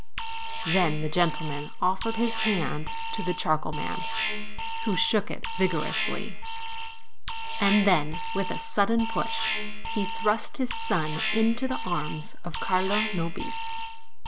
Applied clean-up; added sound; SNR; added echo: none; Alarm; -1 dB; none.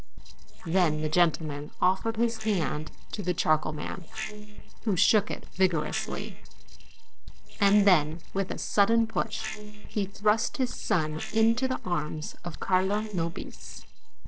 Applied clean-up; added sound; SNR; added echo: neural separator model SepFormer DNS4.